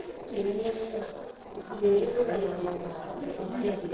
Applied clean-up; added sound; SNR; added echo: neural separator model SepFormer DNS4.